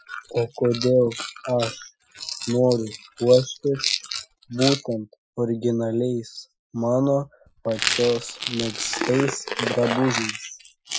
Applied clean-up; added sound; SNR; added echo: classical method Wiener filter.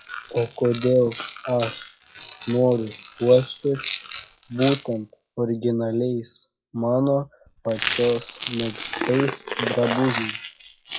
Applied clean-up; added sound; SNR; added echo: classical method log-MMSE.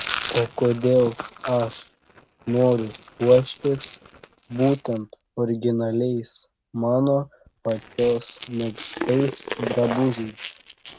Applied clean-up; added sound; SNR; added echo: neural mask model RNNoise.